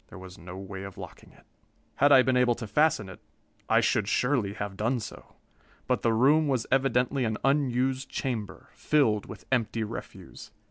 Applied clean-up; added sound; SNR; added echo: none; none; none; none.